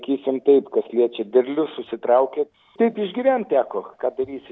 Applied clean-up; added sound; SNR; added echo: none; none; none; none.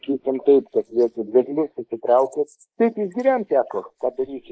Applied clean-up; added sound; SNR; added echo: neural mask model Resemble Enhance denoiser.